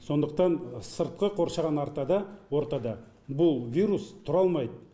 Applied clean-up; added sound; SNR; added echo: none; none; none; none.